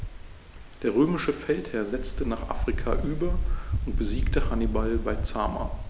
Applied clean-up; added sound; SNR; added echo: none; Wind; -1 dB; none.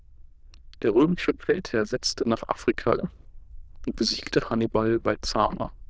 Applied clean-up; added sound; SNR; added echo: neural diffusion model UNIVERSE++.